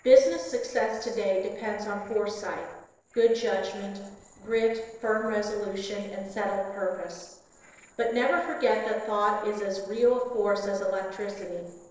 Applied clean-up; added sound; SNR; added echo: neural separator model SepFormer DNS4.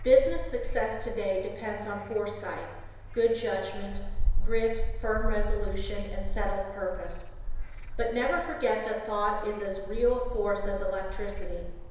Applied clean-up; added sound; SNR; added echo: none; Frog; 1 dB; reverberation time 1.0 s.